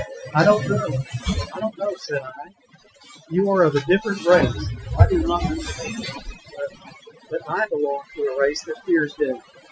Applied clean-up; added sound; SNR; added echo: classical method Wiener filter.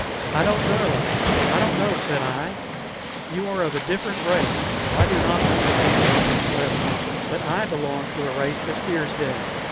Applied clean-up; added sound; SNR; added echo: none; Waves, surf; -4 dB; none.